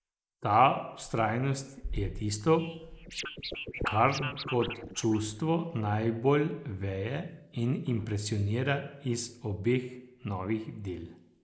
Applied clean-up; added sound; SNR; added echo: neural mask model Resemble Enhance denoiser.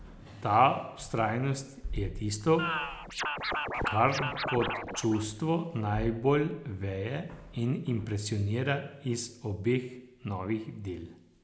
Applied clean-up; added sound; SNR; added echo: none; Scratching (performance technique); 4 dB; none.